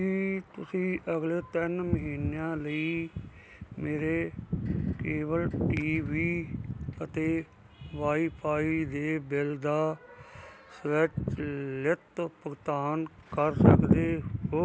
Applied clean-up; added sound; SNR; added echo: none; none; none; none.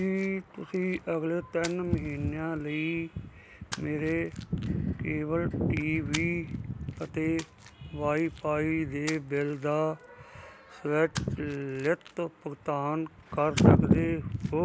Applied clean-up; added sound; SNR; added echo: none; Splash, splatter; 19 dB; none.